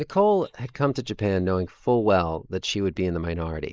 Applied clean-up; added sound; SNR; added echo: neural mask model Resemble Enhance denoiser.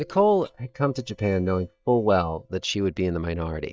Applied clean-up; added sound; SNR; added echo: neural mask model DeepFilterNet 3.